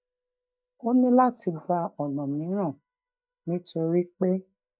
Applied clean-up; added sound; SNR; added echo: neural mask model DeepFilterNet 3.